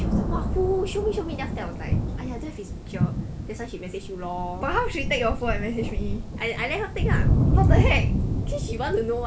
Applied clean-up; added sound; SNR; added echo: none; Thunder; -4 dB; none.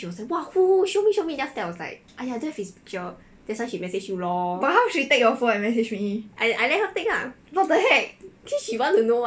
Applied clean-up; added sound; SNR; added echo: none; none; none; none.